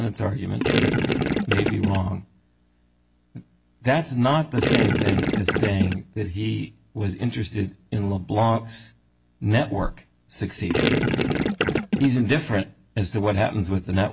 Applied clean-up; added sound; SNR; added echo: none; Gurgling; -3 dB; none.